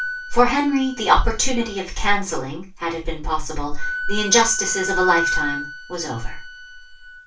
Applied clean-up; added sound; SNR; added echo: none; Wind instrument, woodwind instrument; 9 dB; reverberation time 0.2 s.